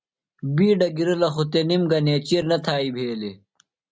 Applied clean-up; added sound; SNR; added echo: none; none; none; none.